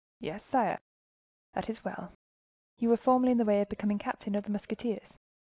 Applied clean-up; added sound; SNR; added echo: none; none; none; none.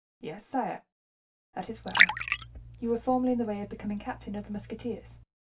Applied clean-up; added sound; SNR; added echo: none; Liquid; -2 dB; reverberation time 0.2 s.